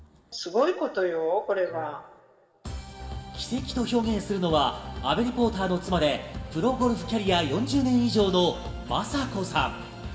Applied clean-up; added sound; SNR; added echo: none; none; none; reverberation time 2.9 s.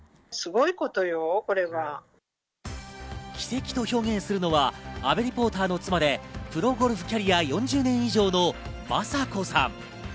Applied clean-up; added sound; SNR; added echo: none; none; none; none.